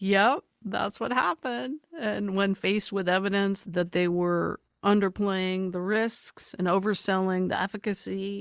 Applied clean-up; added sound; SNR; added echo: none; none; none; none.